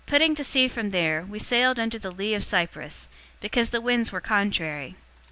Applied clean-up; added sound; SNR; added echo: none; none; none; none.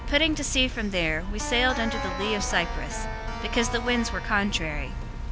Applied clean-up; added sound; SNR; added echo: none; Keyboard (musical); 4 dB; none.